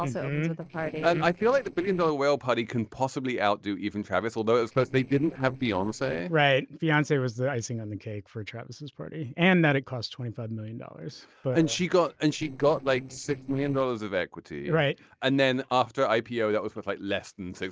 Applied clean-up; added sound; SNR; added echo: neural separator model SepFormer DNS4.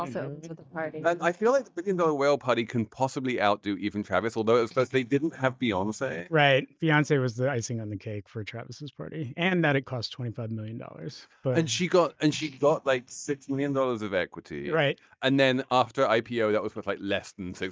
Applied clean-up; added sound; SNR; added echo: neural mask model DeepFilterNet 3.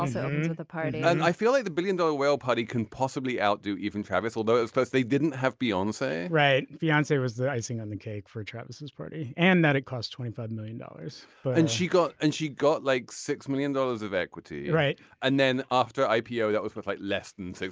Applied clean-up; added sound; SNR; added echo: none; none; none; none.